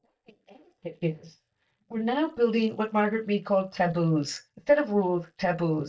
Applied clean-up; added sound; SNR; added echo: neural mask model DeepFilterNet 3.